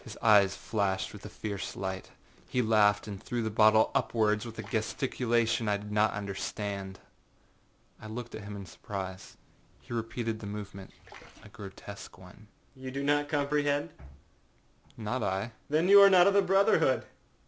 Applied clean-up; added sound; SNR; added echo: none; none; none; none.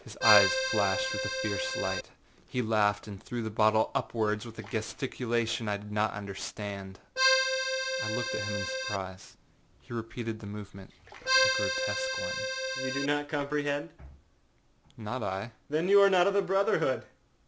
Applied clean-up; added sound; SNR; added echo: none; Accordion; -2 dB; none.